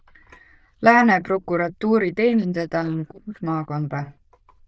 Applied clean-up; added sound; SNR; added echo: neural diffusion model UNIVERSE++.